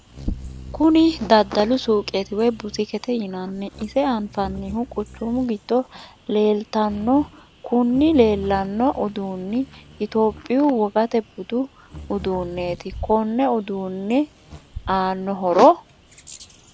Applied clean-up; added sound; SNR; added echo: none; Bird vocalization, bird call, bird song; 17 dB; none.